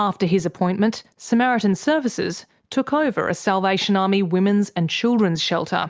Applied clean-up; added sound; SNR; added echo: none; none; none; none.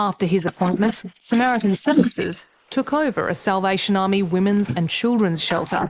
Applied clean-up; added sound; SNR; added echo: neural mask model Resemble Enhance denoiser.